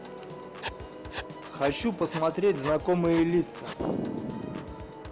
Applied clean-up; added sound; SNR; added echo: none; Writing + Piano / Organ; 11 dB; none.